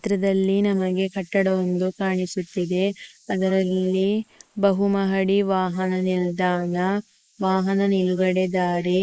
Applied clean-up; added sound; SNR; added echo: neural mask model Resemble Enhance denoiser.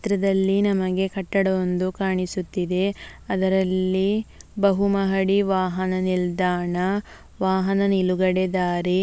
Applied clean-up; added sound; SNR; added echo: none; none; none; none.